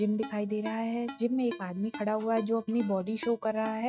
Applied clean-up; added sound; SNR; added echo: neural mask model RNNoise.